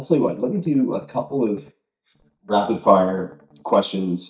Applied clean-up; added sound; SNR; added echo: neural mask model DeepFilterNet 3.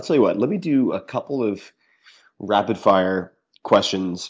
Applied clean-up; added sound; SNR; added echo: none; none; none; none.